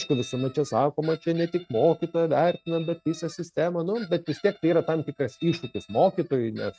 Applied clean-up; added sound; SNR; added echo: neural mask model RNNoise.